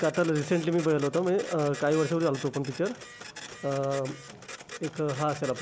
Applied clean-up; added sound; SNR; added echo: none; Printer; 14 dB; none.